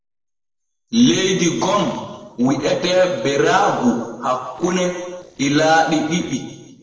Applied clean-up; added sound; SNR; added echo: neural separator model SepFormer DNS4.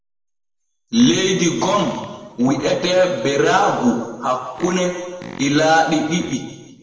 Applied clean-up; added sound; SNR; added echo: none; Fart; 19 dB; reverberation time 1.3 s.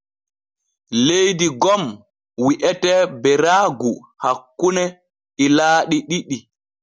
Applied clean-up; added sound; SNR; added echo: none; none; none; none.